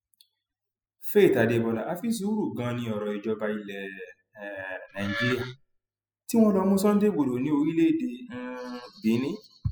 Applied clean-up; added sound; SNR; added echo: classical method spectral subtraction.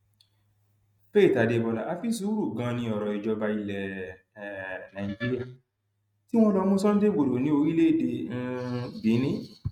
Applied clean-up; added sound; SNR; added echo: neural mask model RNNoise.